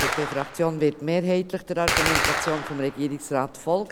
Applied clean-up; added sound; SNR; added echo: none; Gunshot, gunfire; 3 dB; none.